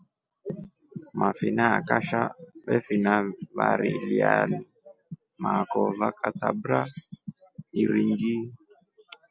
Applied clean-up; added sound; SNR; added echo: none; none; none; none.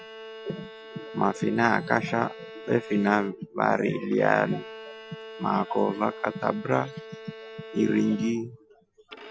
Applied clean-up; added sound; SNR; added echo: none; Bowed string instrument; 15 dB; none.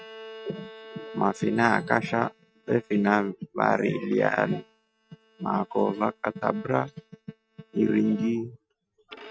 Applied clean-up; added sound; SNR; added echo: neural mask model RNNoise.